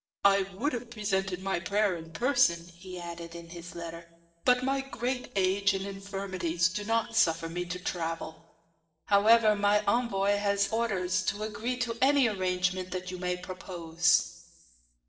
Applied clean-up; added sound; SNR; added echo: neural separator model SepFormer DNS4.